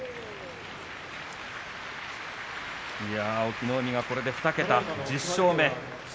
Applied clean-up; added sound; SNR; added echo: none; none; none; none.